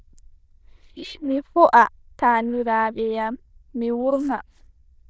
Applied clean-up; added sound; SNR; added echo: neural diffusion model UNIVERSE++.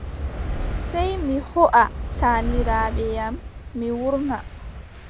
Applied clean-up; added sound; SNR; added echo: none; Fire; 4 dB; none.